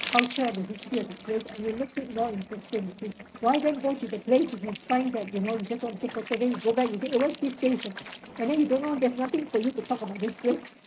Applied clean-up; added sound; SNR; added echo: neural mask model RNNoise.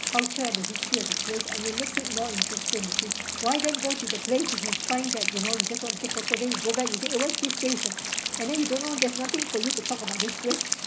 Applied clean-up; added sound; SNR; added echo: none; Rain; -1 dB; none.